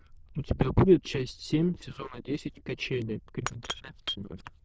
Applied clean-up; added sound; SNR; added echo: neural diffusion model UNIVERSE++.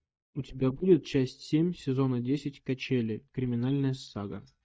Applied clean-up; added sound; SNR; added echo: neural mask model DeepFilterNet 3.